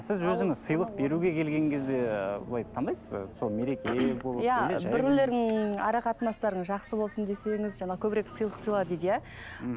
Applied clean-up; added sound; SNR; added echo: none; Subway, metro, underground + Motorcycle; 17 dB; none.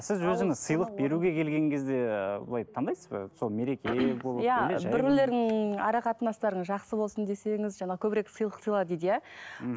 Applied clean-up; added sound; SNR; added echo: none; none; none; none.